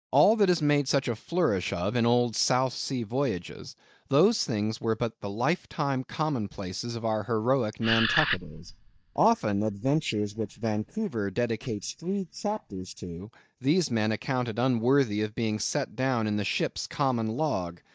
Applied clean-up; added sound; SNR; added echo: neural mask model DeepFilterNet 3.